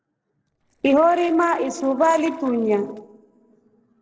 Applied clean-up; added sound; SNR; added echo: neural separator model SepFormer DNS4.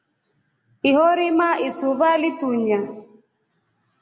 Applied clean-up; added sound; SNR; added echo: none; none; none; none.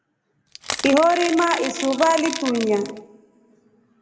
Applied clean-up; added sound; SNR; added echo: none; Crackle / Crushing; 8 dB; reverberation time 1.0 s.